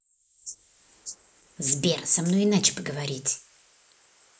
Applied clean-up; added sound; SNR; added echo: neural mask model Resemble Enhance denoiser.